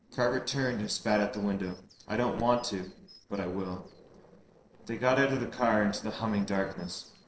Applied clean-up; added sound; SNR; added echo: neural separator model SepFormer DNS4.